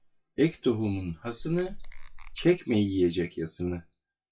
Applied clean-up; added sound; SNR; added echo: classical method WPE with log-MMSE.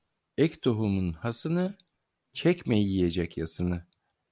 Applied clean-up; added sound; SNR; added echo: none; none; none; none.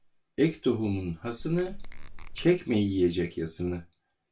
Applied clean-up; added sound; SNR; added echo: none; Squeak / Tools; 8 dB; reverberation time 0.2 s.